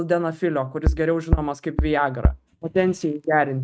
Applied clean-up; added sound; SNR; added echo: neural mask model RNNoise.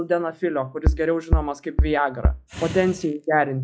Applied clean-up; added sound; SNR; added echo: classical method log-MMSE.